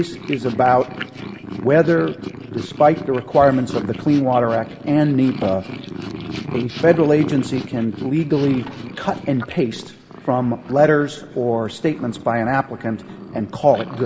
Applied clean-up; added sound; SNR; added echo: none; Purr; 13 dB; reverberation time 2.0 s.